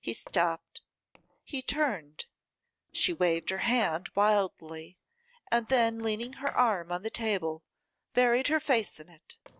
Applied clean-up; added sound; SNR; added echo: neural separator model SepFormer DNS4.